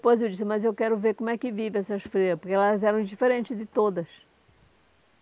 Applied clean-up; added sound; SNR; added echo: none; none; none; none.